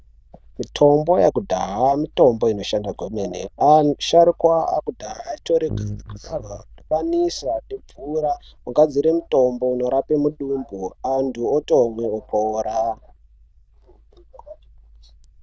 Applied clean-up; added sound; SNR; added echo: neural diffusion model UNIVERSE++.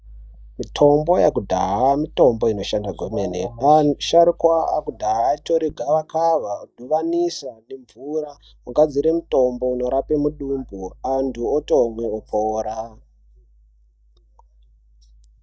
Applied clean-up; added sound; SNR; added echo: neural mask model DeepFilterNet 3.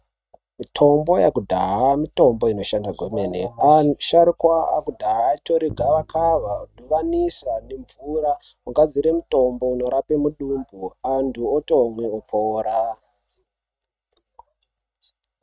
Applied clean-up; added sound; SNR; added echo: neural mask model RNNoise.